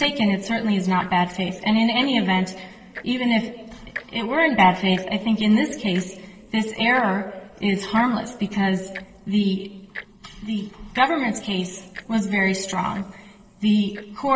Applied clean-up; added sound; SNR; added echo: neural separator model SepFormer DNS4.